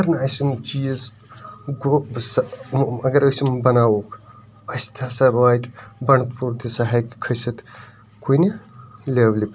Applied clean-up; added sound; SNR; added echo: none; none; none; none.